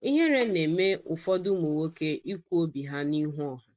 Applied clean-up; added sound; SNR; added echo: neural mask model DeepFilterNet 3.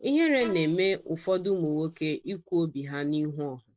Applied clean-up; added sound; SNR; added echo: neural separator model SepFormer DNS4.